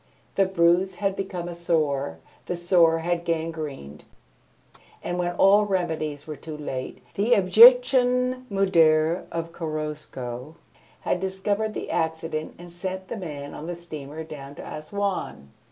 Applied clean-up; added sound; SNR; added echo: none; none; none; none.